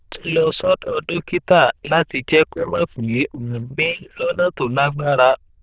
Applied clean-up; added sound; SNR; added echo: neural diffusion model UNIVERSE++.